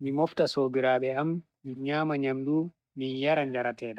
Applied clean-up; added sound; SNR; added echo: neural mask model DeepFilterNet 3.